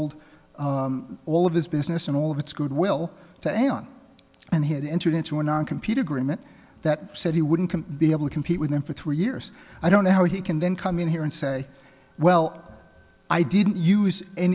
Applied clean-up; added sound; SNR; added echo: none; none; none; none.